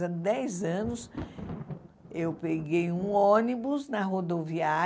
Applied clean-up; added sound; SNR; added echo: none; Thunder; 16 dB; none.